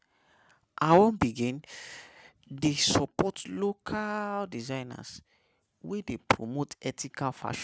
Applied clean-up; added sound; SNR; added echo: none; none; none; none.